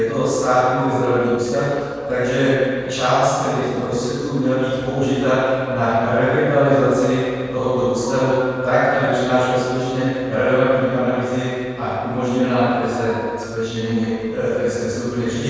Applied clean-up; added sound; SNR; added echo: neural separator model SepFormer DNS4.